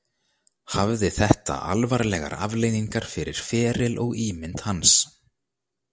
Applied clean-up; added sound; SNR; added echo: none; none; none; none.